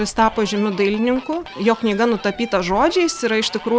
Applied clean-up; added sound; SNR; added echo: none; Fowl; 18 dB; none.